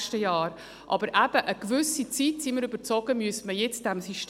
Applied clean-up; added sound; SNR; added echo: none; none; none; none.